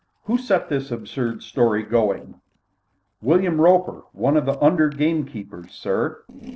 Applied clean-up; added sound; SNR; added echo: neural separator model SepFormer DNS4.